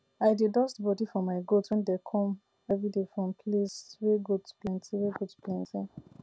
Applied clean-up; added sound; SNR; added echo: none; none; none; none.